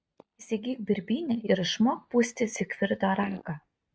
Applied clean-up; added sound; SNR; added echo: neural mask model DeepFilterNet 3.